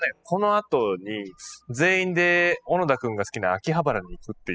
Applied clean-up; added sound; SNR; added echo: classical method spectral subtraction.